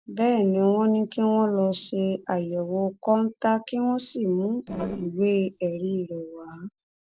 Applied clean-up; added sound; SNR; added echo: neural separator model SepFormer DNS4.